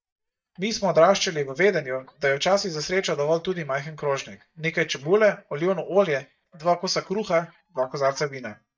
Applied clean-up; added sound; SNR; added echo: neural mask model DeepFilterNet 3.